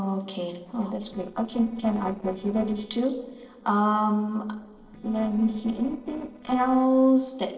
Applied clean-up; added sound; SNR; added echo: neural separator model SepFormer DNS4.